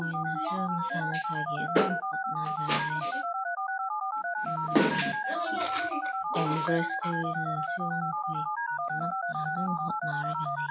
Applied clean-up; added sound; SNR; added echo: classical method log-MMSE.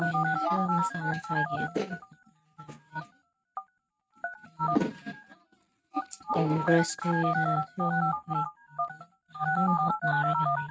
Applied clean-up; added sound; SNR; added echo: neural mask model RNNoise.